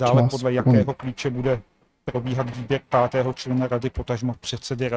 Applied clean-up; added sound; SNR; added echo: neural mask model RNNoise.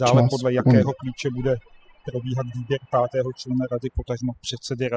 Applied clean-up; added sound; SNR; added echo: classical method spectral subtraction.